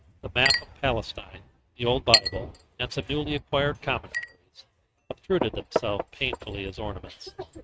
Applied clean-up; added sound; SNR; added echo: neural mask model RNNoise.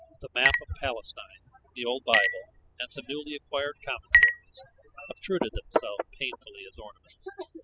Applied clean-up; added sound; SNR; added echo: classical method spectral subtraction.